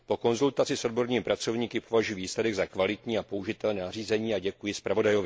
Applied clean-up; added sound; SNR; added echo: none; none; none; none.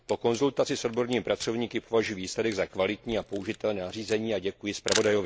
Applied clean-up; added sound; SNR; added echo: none; Camera; 14 dB; none.